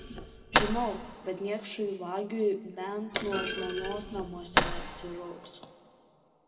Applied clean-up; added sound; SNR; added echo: none; Thump, thud; -1 dB; reverberation time 1.6 s.